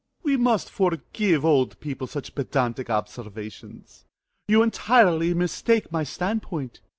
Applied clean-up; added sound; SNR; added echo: none; none; none; none.